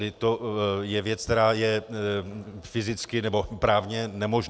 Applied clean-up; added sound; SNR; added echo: none; none; none; none.